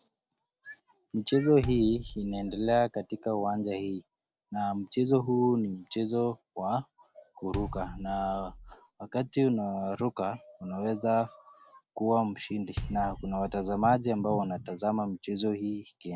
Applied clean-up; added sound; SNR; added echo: none; Bass drum; 12 dB; none.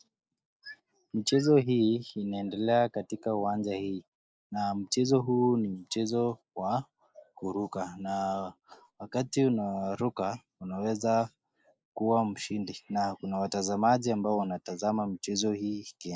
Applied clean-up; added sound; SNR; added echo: neural mask model Resemble Enhance denoiser.